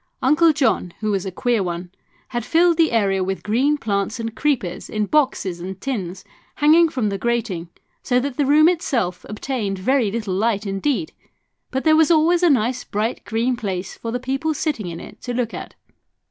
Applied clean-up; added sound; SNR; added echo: none; none; none; none.